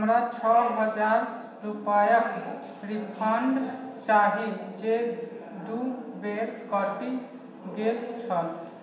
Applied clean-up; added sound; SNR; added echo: none; none; none; reverberation time 1.1 s.